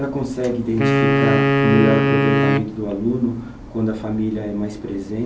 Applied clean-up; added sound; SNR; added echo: none; Wind instrument, woodwind instrument; -3 dB; none.